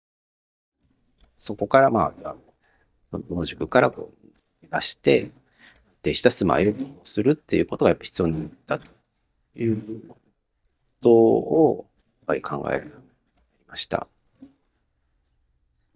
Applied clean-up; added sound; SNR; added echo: neural mask model DeepFilterNet 3.